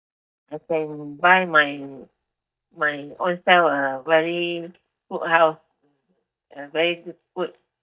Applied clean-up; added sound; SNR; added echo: neural mask model DeepFilterNet 3.